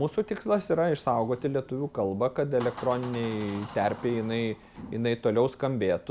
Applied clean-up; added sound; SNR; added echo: none; Door; 18 dB; none.